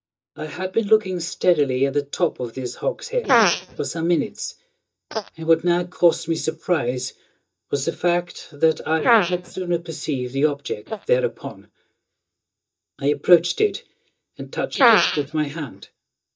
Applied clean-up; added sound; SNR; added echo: neural mask model DeepFilterNet 3.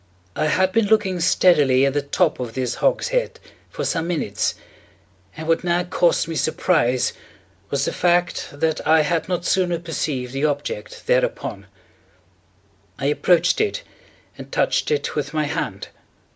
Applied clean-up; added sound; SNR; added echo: none; none; none; none.